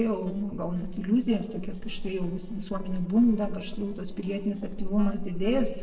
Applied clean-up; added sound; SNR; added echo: neural separator model SepFormer DNS4.